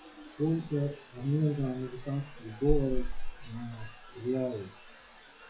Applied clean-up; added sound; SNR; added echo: classical method WPE with log-MMSE.